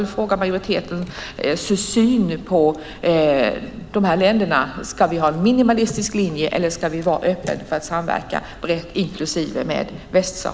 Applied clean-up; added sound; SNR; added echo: none; none; none; none.